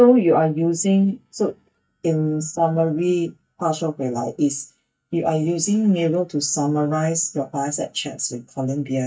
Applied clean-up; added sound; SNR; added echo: neural mask model DeepFilterNet 3.